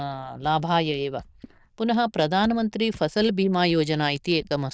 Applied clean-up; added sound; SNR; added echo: neural diffusion model UNIVERSE++.